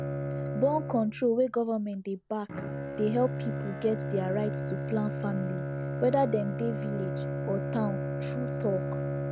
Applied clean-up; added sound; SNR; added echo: none; Bowed string instrument; 3 dB; none.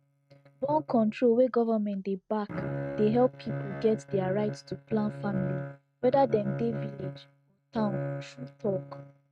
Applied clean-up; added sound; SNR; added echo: neural mask model RNNoise.